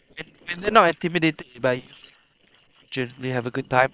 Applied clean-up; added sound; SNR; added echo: neural separator model SepFormer WHAM!.